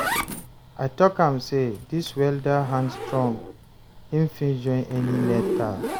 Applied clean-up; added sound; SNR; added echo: none; Zipper (clothing); 8 dB; none.